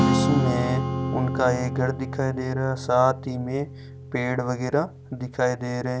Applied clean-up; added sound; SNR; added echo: none; Strum; 2 dB; none.